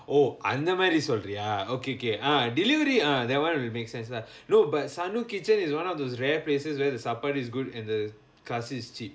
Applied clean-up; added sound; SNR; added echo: none; none; none; none.